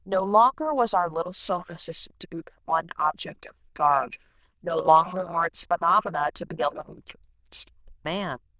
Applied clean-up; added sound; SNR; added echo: neural diffusion model UNIVERSE++.